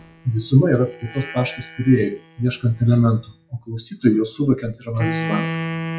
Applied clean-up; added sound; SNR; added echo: classical method log-MMSE.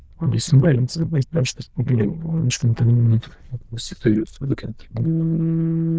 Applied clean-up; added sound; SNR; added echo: neural diffusion model UNIVERSE++.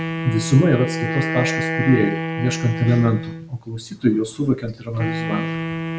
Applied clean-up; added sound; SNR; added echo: none; Wind instrument, woodwind instrument; 5 dB; none.